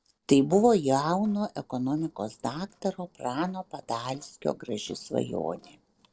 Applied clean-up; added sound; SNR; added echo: neural separator model SepFormer DNS4.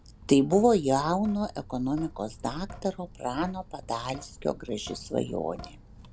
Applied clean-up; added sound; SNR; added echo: none; Drip / Sink (filling or washing); 17 dB; none.